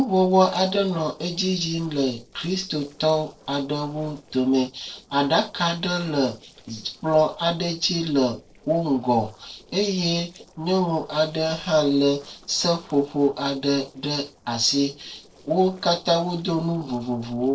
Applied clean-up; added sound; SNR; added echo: neural separator model SepFormer DNS4.